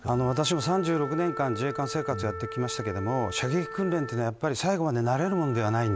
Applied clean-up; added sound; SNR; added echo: none; Wind instrument, woodwind instrument; 11 dB; none.